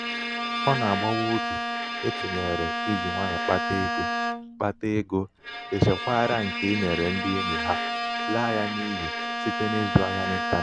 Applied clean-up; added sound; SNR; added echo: none; Bowed string instrument; 2 dB; none.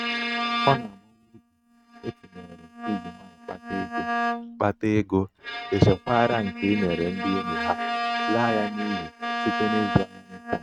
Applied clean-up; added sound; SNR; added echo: neural mask model RNNoise.